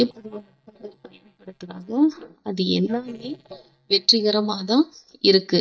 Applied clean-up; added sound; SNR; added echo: neural mask model DeepFilterNet 3.